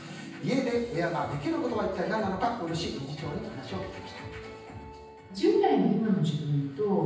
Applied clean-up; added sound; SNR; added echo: none; none; none; reverberation time 0.9 s.